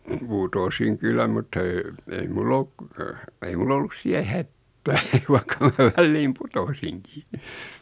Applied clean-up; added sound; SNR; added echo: none; none; none; none.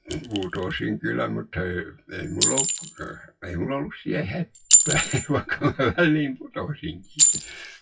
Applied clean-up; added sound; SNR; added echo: classical method WPE with log-MMSE.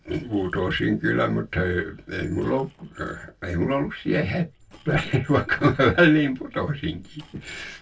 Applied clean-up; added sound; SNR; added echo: neural separator model SepFormer DNS4.